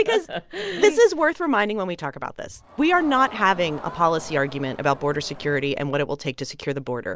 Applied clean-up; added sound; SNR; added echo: none; Crowd; 17 dB; none.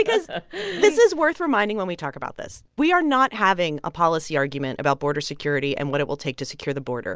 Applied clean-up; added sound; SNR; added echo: none; none; none; none.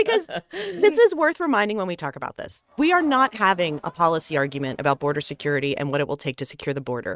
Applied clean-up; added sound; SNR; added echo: neural mask model RNNoise.